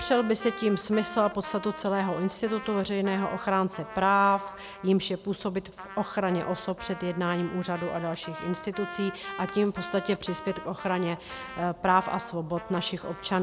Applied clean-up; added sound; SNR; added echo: none; Trumpet; 14 dB; none.